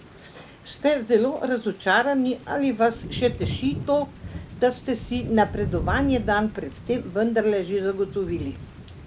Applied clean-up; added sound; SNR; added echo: none; Thunder / Rain; 11 dB; none.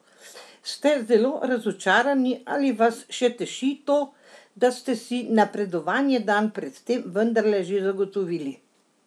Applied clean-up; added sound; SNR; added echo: none; none; none; none.